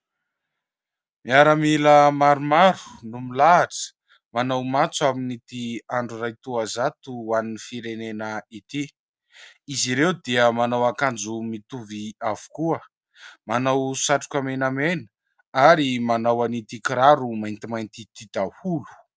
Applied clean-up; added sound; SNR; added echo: none; none; none; none.